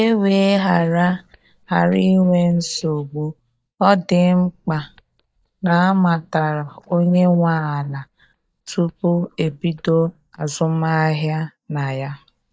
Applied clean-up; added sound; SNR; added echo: neural mask model DeepFilterNet 3.